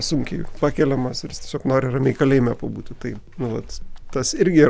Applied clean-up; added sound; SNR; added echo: none; none; none; none.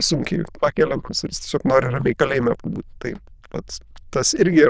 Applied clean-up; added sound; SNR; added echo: neural diffusion model UNIVERSE++.